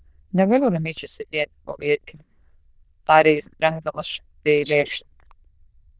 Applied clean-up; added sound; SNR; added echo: neural diffusion model UNIVERSE++.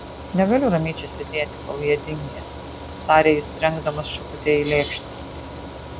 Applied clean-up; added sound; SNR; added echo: none; Mechanical fan; 11 dB; none.